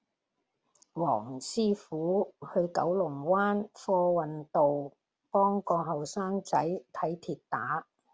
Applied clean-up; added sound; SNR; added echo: none; none; none; none.